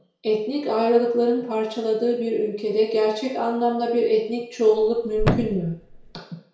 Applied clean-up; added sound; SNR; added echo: none; Thump, thud; 4 dB; reverberation time 0.6 s.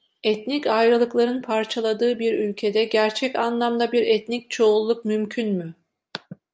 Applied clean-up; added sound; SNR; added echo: none; none; none; none.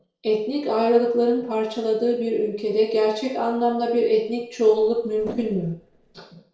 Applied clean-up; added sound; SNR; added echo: neural separator model SepFormer DNS4.